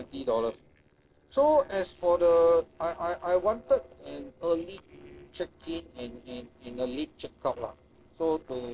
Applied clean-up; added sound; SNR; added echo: neural separator model SepFormer DNS4.